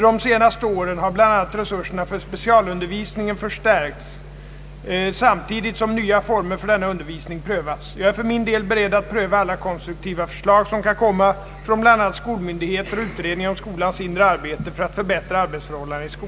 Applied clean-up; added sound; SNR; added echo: none; none; none; none.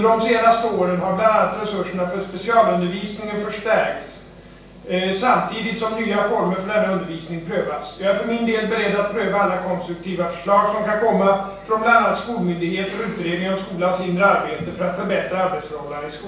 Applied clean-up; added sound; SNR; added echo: none; none; none; reverberation time 0.7 s.